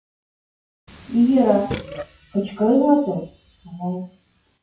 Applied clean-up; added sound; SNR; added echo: classical method WPE with log-MMSE.